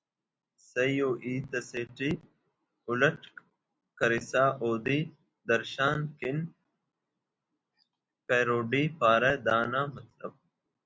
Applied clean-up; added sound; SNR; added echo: none; none; none; none.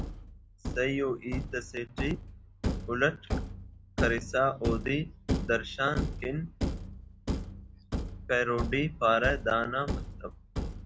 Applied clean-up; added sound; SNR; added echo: none; Thump, thud; 4 dB; none.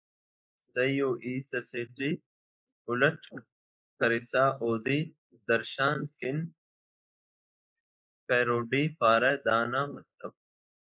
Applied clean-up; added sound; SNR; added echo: neural mask model Resemble Enhance denoiser.